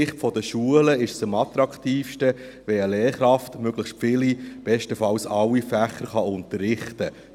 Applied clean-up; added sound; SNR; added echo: none; none; none; none.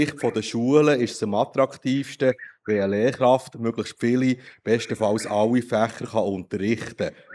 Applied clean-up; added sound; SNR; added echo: neural mask model Resemble Enhance denoiser.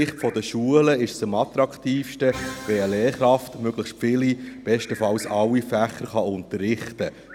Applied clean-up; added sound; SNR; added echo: none; Bird vocalization, bird call, bird song + Musical instrument; 20 dB; none.